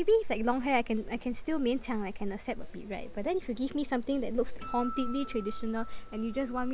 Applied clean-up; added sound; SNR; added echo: none; Acoustic guitar; 14 dB; none.